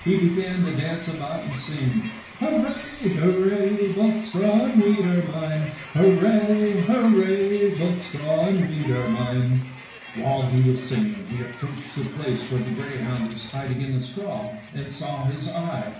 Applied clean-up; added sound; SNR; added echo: none; Crowd; 18 dB; reverberation time 0.6 s.